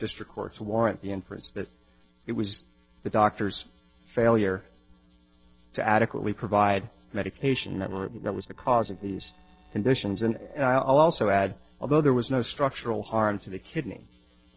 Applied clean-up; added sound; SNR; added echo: neural separator model SepFormer DNS4.